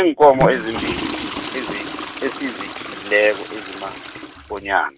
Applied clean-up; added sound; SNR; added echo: none; Toilet flush / Water; 8 dB; none.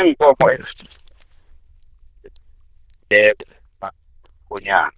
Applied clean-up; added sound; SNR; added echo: neural diffusion model UNIVERSE++.